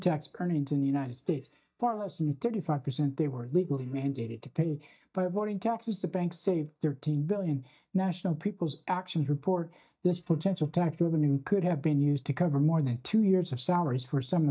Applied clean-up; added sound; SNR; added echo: neural mask model DeepFilterNet 3.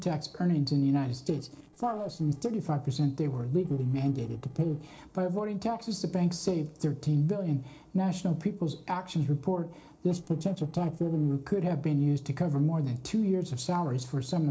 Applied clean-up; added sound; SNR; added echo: neural separator model SepFormer DNS4.